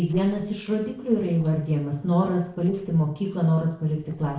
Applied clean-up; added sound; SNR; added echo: neural separator model SepFormer DNS4.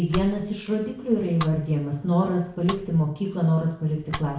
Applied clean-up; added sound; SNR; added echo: none; Domestic sounds, home sounds; 15 dB; reverberation time 0.6 s.